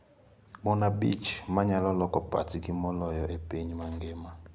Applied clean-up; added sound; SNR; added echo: none; none; none; none.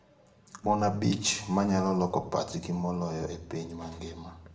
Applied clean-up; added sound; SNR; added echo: none; none; none; reverberation time 0.8 s.